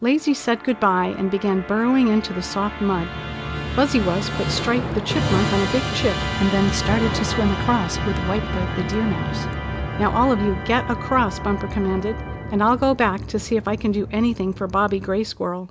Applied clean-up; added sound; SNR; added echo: none; Musical instrument; 5 dB; none.